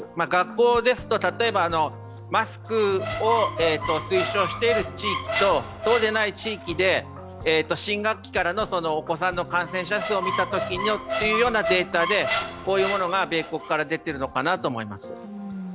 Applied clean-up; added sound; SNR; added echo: none; Squeak; 8 dB; none.